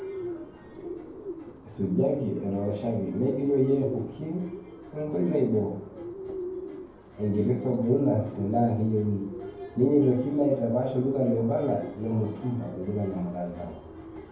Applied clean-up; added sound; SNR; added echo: none; Bird; 13 dB; reverberation time 0.9 s.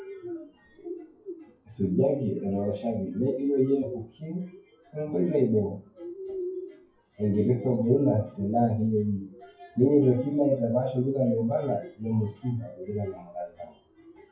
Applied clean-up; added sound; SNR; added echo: classical method WPE with log-MMSE.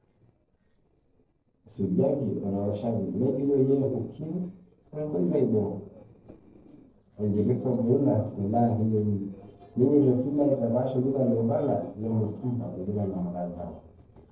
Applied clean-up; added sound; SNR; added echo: neural separator model SepFormer DNS4.